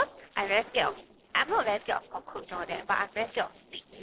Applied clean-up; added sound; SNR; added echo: neural separator model SepFormer DNS4.